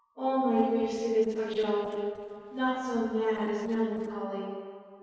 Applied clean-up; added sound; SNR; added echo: neural separator model SepFormer DNS4.